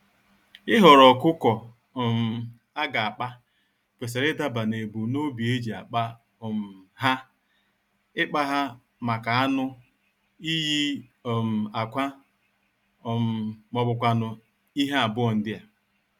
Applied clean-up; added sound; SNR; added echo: none; none; none; none.